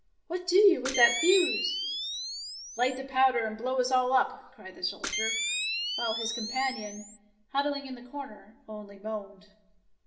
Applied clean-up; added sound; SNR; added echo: none; Camera; 5 dB; reverberation time 0.6 s.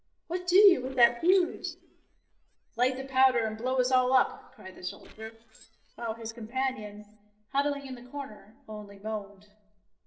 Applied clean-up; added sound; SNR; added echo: neural separator model SepFormer DNS4.